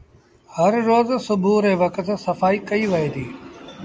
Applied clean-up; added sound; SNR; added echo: none; none; none; none.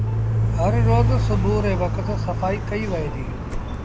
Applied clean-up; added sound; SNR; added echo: none; Car; -5 dB; none.